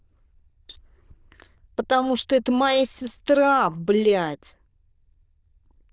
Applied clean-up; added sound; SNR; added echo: neural diffusion model UNIVERSE++.